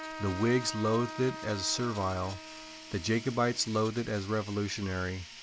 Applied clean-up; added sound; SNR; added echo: none; Trumpet + Domestic sounds, home sounds; 12 dB; none.